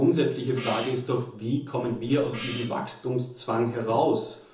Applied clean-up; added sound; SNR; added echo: none; Gong; 14 dB; reverberation time 0.7 s.